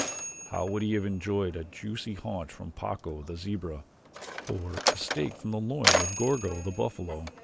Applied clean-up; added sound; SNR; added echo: none; Mechanisms; 2 dB; none.